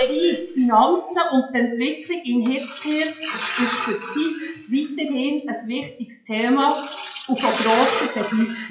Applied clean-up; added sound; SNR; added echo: classical method WPE with log-MMSE.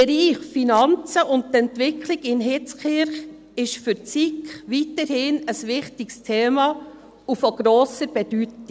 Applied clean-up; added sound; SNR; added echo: none; none; none; none.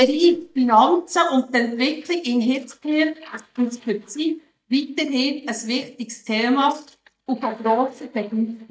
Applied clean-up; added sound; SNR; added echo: neural mask model DeepFilterNet 3.